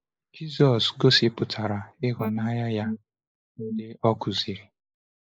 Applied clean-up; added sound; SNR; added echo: neural mask model Resemble Enhance denoiser.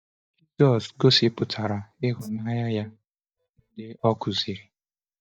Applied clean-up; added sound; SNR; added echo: neural mask model DeepFilterNet 3.